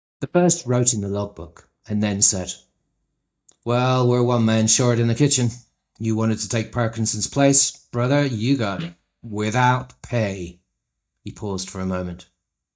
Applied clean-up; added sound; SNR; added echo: neural mask model DeepFilterNet 3.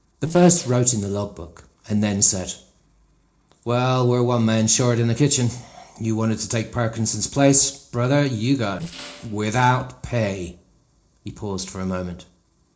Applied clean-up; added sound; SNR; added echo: neural separator model SepFormer DNS4.